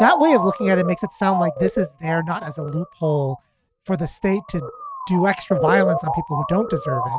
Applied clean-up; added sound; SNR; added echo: neural mask model RNNoise.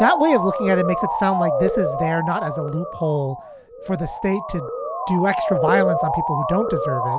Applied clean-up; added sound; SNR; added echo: none; Motor vehicle (road) / Siren; 1 dB; none.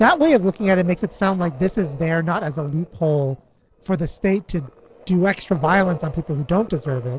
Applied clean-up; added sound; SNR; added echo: neural separator model SepFormer DNS4.